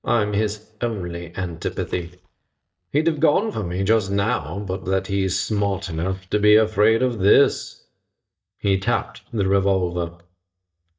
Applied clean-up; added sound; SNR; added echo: neural mask model DeepFilterNet 3.